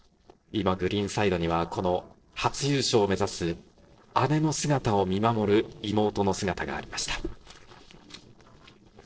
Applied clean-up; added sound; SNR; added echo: neural separator model SepFormer DNS4.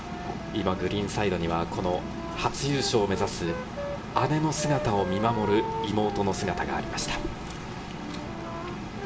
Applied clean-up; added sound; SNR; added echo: none; Wind instrument, woodwind instrument; 10 dB; reverberation time 0.8 s.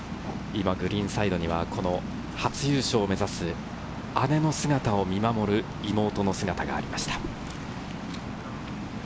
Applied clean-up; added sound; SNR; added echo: none; none; none; none.